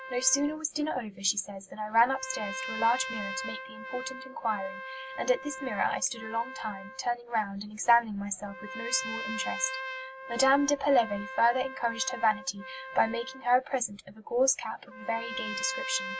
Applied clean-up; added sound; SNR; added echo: none; Trumpet; 10 dB; none.